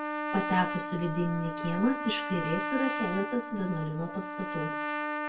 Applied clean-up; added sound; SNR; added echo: none; Trumpet; 3 dB; reverberation time 0.2 s.